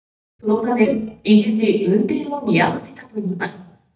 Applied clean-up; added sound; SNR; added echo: neural mask model DeepFilterNet 3.